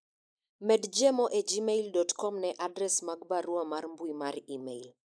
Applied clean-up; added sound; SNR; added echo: neural mask model Resemble Enhance denoiser.